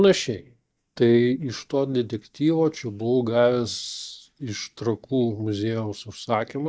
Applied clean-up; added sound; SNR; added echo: neural mask model DeepFilterNet 3.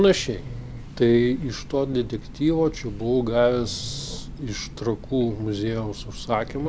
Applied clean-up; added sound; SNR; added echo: none; Train; 12 dB; none.